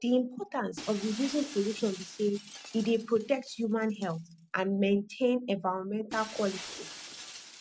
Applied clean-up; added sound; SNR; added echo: none; Shatter; 16 dB; none.